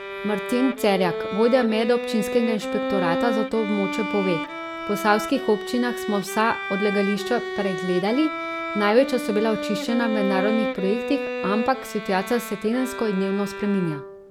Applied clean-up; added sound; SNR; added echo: none; Bowed string instrument; 5 dB; none.